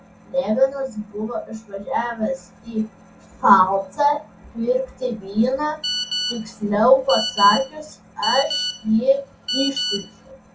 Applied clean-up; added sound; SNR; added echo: none; Telephone; 6 dB; reverberation time 0.2 s.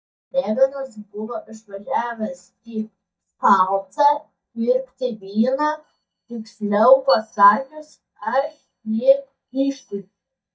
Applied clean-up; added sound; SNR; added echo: neural mask model DeepFilterNet 3.